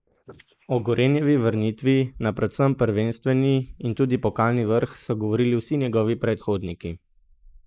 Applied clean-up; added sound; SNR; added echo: neural mask model Resemble Enhance denoiser.